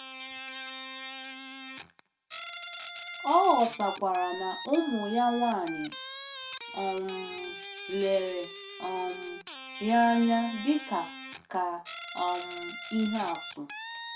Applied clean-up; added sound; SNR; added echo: none; Guitar; 11 dB; reverberation time 0.2 s.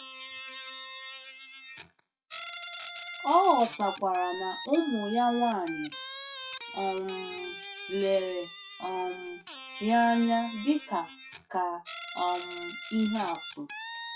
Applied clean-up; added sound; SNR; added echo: classical method WPE with log-MMSE.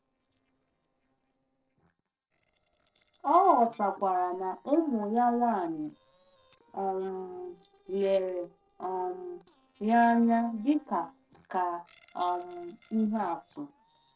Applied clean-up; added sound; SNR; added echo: neural separator model SepFormer DNS4.